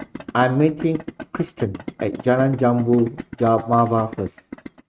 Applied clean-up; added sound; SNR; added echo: neural mask model RNNoise.